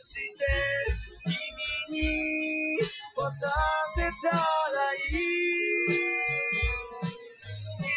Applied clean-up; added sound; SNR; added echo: classical method Wiener filter.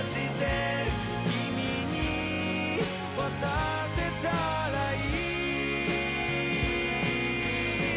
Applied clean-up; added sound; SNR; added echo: none; Wind instrument, woodwind instrument; 15 dB; none.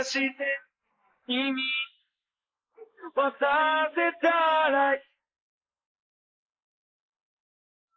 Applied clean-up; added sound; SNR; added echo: neural mask model Resemble Enhance denoiser.